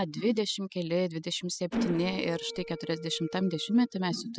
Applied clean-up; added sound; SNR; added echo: classical method spectral subtraction.